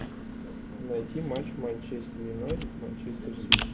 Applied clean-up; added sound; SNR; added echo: none; Computer keyboard; -2 dB; reverberation time 0.7 s.